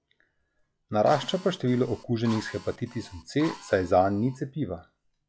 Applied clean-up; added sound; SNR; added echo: classical method log-MMSE.